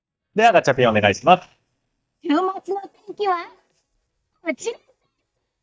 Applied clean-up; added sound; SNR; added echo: neural mask model DeepFilterNet 3.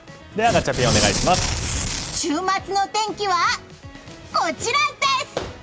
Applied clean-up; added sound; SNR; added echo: none; Tearing; 0 dB; none.